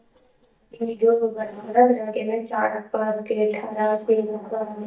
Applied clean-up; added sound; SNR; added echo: neural mask model DeepFilterNet 3.